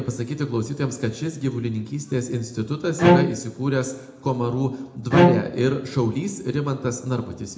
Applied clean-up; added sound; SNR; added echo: none; Bowed string instrument; -4 dB; reverberation time 0.6 s.